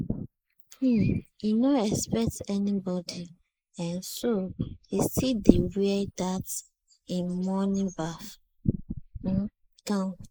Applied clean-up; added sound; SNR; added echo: neural mask model Resemble Enhance denoiser.